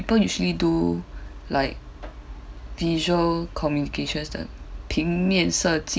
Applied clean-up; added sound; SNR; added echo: none; none; none; none.